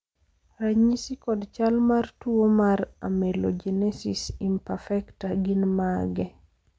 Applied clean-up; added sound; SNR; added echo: none; none; none; none.